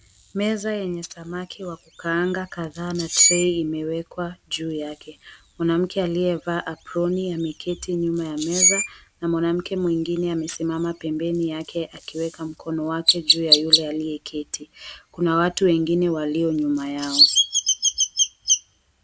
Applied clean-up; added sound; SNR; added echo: none; Chirp, tweet; 1 dB; none.